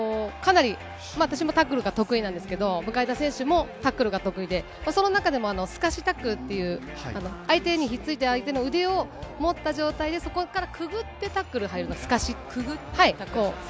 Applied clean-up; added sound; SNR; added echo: none; none; none; none.